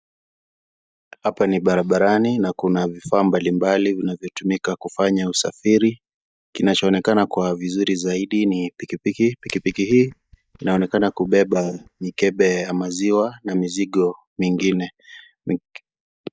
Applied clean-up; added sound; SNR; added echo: neural mask model DeepFilterNet 3.